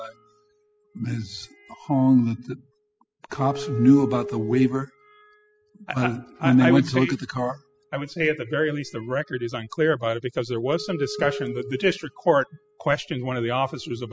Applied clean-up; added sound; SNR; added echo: classical method spectral subtraction.